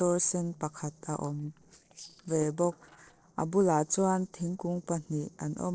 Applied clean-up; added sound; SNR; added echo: neural separator model SepFormer DNS4.